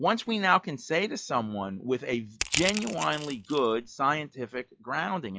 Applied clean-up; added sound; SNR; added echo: classical method log-MMSE.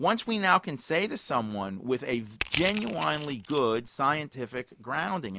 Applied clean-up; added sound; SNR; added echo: none; Crushing; 5 dB; none.